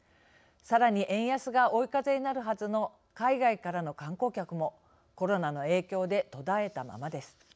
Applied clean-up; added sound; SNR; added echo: none; none; none; none.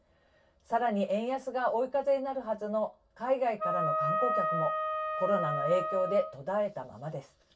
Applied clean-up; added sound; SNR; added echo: none; Wind instrument, woodwind instrument; 0 dB; reverberation time 0.1 s.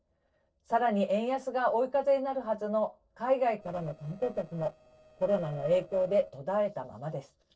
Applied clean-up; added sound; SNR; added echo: neural separator model SepFormer DNS4.